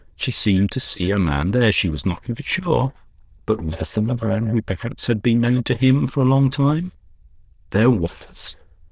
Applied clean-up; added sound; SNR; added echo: neural diffusion model UNIVERSE++.